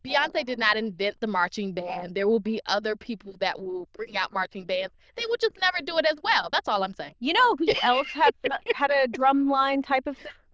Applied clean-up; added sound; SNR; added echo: neural diffusion model UNIVERSE++.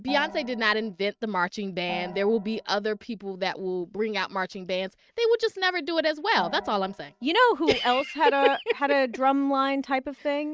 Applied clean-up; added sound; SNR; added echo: neural mask model RNNoise.